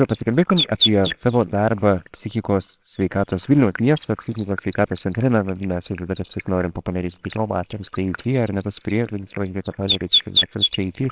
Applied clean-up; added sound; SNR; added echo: neural separator model SepFormer WHAMR!.